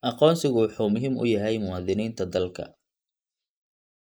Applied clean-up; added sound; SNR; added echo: neural mask model Resemble Enhance denoiser.